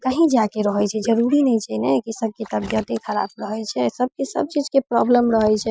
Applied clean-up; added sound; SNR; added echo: classical method Wiener filter.